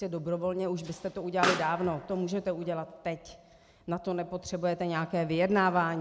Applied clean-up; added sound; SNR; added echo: none; Explosion; 10 dB; none.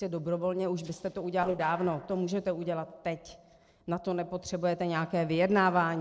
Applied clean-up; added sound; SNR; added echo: neural separator model SepFormer DNS4.